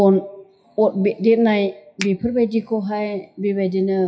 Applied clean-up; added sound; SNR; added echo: classical method WPE with log-MMSE.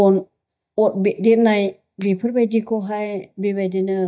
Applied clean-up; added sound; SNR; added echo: neural mask model DeepFilterNet 3.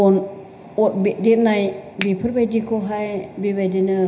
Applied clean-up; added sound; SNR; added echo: none; Finger snapping; 11 dB; reverberation time 0.4 s.